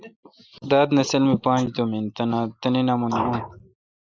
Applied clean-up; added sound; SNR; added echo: neural mask model Resemble Enhance denoiser.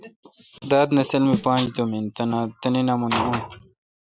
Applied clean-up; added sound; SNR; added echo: none; Snare drum; 11 dB; none.